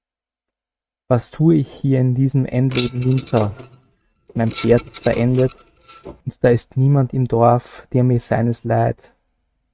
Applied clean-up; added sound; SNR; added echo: neural mask model RNNoise.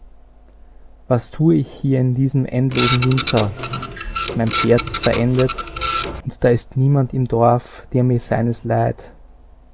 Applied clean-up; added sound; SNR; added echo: none; Printer; 5 dB; none.